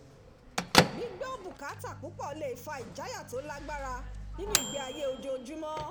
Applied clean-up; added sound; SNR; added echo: none; Microwave oven / Bell; -5 dB; none.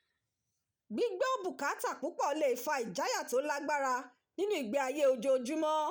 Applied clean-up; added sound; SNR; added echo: none; none; none; none.